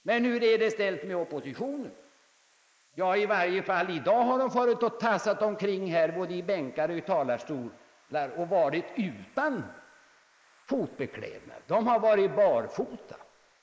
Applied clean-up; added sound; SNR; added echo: neural mask model Resemble Enhance denoiser.